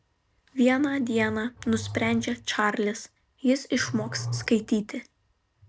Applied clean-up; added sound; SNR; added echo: none; Growling; 13 dB; none.